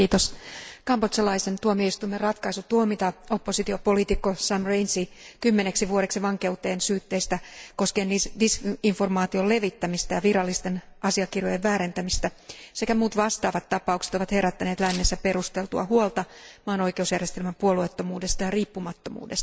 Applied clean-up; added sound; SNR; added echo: none; Tearing; 17 dB; none.